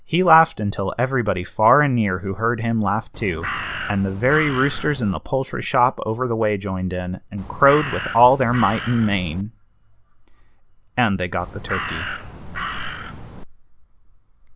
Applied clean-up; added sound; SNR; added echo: none; Crow; 9 dB; none.